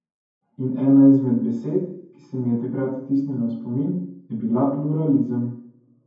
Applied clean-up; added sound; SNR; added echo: none; none; none; reverberation time 0.9 s.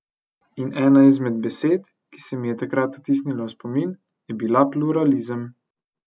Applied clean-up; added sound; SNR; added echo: none; none; none; none.